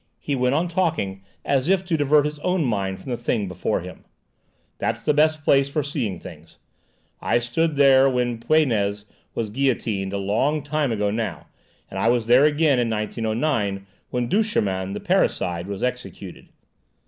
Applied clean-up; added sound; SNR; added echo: none; none; none; none.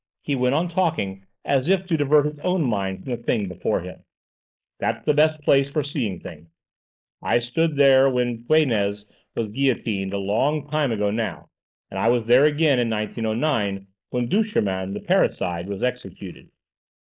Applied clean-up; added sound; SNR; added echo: neural mask model Resemble Enhance denoiser.